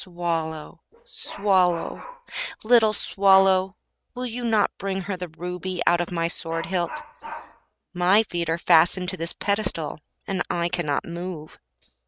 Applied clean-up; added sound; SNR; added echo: neural mask model RNNoise.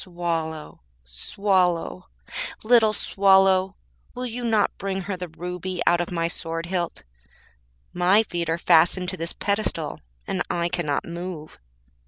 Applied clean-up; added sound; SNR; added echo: none; none; none; none.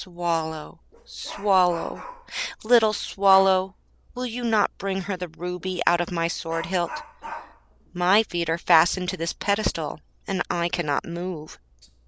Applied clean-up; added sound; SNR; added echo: none; Dog; 19 dB; none.